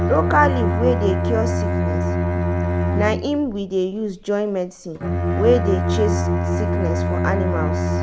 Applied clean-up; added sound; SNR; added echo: none; Bowed string instrument; -2 dB; none.